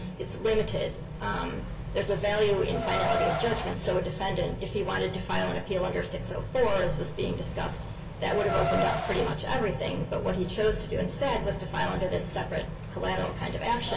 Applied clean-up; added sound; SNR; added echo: none; Car; 9 dB; reverberation time 0.2 s.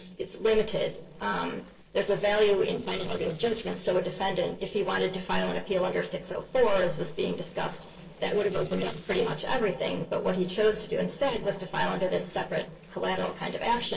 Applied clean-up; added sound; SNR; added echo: neural separator model SepFormer DNS4.